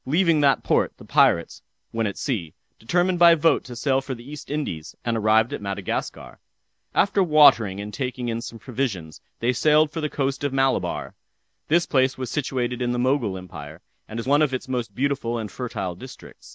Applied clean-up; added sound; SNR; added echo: none; none; none; none.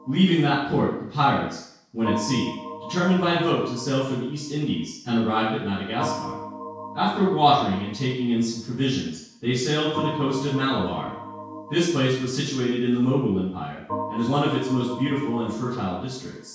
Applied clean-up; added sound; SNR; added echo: none; Organ; 13 dB; reverberation time 0.6 s.